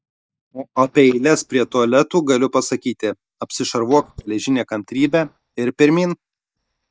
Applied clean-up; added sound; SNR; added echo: neural mask model DeepFilterNet 3.